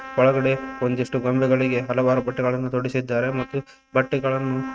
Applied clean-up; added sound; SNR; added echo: neural mask model RNNoise.